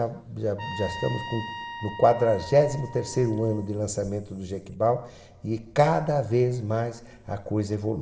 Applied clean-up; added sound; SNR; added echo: none; Trumpet; 13 dB; reverberation time 2.7 s.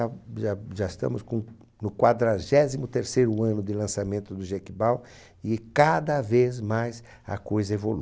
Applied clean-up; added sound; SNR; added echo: none; none; none; none.